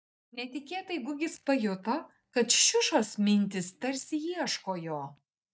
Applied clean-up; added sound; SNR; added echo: neural mask model DeepFilterNet 3.